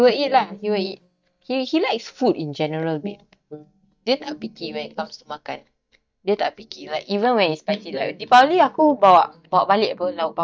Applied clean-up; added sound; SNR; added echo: neural mask model DeepFilterNet 3.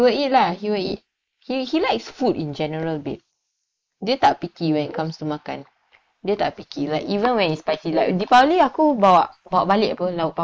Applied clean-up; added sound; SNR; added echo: neural mask model Resemble Enhance denoiser.